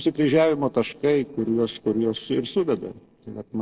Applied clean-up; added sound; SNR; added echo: neural separator model SepFormer DNS4.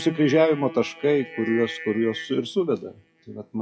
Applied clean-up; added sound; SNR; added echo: classical method WPE with log-MMSE.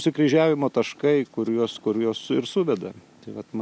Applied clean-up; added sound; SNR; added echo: none; none; none; none.